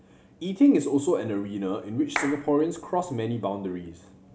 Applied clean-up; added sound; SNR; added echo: none; Clapping; 10 dB; none.